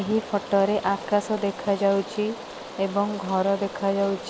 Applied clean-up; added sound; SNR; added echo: none; Rain; 14 dB; none.